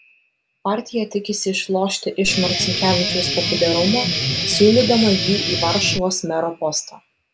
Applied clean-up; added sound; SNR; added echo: none; Guitar; 1 dB; none.